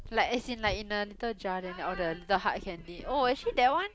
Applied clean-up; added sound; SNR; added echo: none; Purr; 16 dB; none.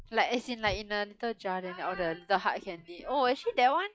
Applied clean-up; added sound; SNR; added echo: classical method log-MMSE.